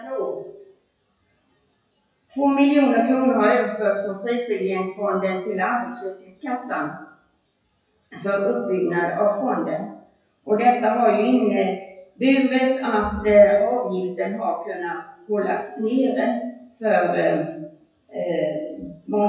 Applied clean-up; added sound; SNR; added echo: classical method WPE with log-MMSE.